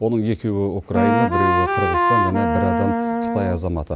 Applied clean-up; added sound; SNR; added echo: none; Wind instrument, woodwind instrument; -3 dB; none.